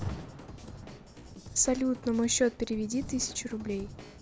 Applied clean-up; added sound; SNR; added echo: none; Rain + Drum / Drum kit; 12 dB; none.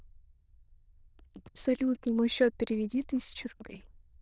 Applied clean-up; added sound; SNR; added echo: neural diffusion model UNIVERSE++.